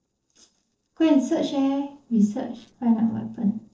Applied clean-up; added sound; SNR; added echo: neural separator model SepFormer DNS4.